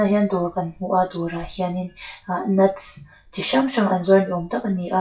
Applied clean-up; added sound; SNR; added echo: classical method WPE with log-MMSE.